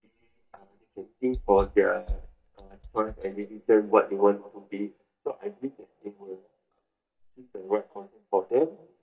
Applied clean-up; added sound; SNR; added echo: neural mask model DeepFilterNet 3.